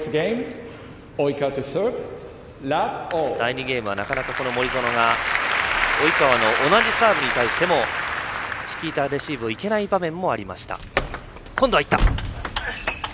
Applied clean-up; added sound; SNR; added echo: none; none; none; none.